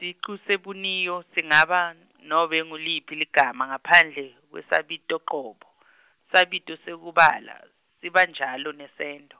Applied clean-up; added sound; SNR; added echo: none; none; none; none.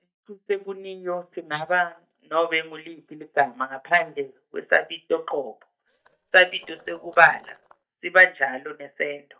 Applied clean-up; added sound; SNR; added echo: neural mask model DeepFilterNet 3.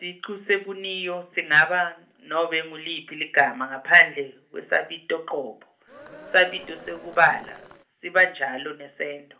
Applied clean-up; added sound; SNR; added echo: none; Cheering; 19 dB; reverberation time 0.3 s.